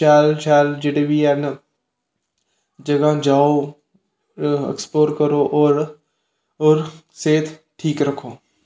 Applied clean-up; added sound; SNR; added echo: none; none; none; none.